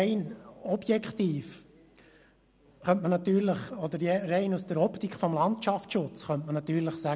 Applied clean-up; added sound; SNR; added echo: none; none; none; none.